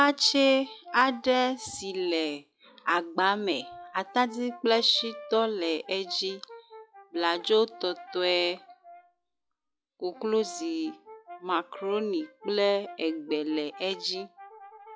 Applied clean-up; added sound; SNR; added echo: classical method log-MMSE.